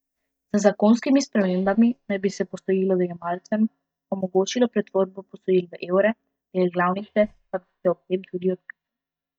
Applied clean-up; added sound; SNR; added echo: neural mask model DeepFilterNet 3.